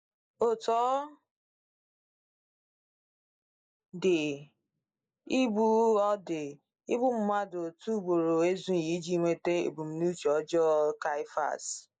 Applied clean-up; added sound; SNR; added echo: neural mask model Resemble Enhance denoiser.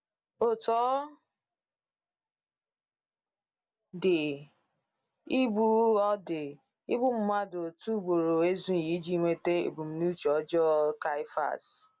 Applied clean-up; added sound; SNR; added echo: none; none; none; none.